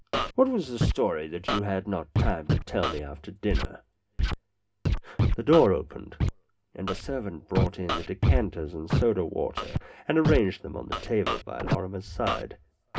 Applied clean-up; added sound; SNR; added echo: none; Scratching (performance technique); 1 dB; reverberation time 0.3 s.